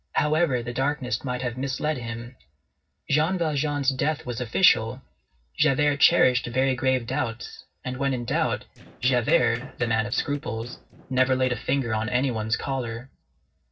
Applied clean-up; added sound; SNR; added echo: neural separator model SepFormer DNS4.